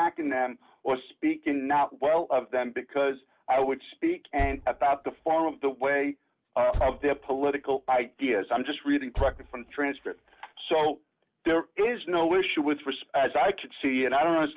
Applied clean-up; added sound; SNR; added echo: none; Car; 11 dB; none.